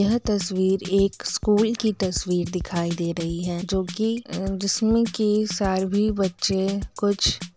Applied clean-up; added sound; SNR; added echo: none; Drum kit; 14 dB; none.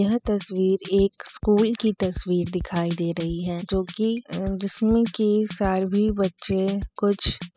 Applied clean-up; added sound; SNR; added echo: classical method spectral subtraction.